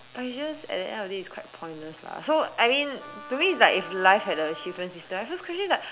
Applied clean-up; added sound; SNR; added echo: none; Wind instrument, woodwind instrument; 15 dB; none.